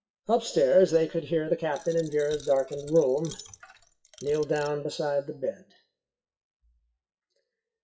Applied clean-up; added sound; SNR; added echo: classical method WPE with log-MMSE.